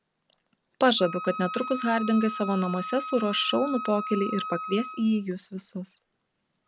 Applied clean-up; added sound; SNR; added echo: none; Wind instrument, woodwind instrument; 10 dB; none.